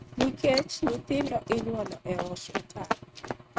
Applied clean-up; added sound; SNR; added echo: neural mask model RNNoise.